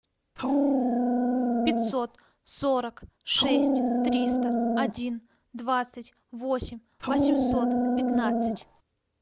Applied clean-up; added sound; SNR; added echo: none; Dog; -5 dB; none.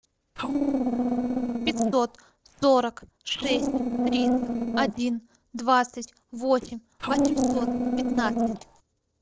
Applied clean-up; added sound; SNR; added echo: neural separator model SepFormer DNS4.